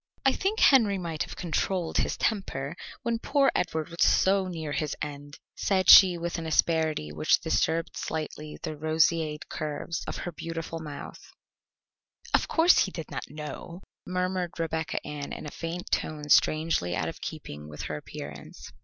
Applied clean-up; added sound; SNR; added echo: none; none; none; none.